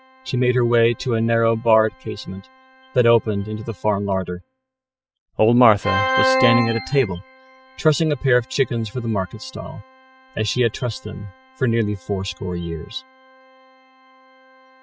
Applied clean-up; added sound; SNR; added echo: classical method spectral subtraction.